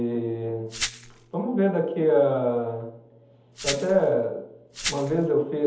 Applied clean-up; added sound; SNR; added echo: none; Glass; 10 dB; reverberation time 0.8 s.